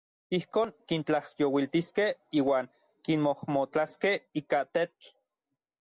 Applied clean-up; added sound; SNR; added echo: none; none; none; none.